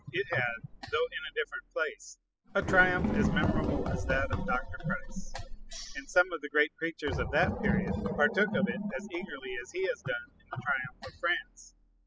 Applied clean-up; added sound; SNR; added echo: classical method spectral subtraction.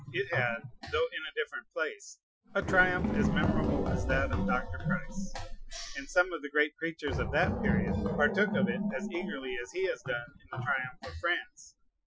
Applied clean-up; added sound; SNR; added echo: classical method Wiener filter.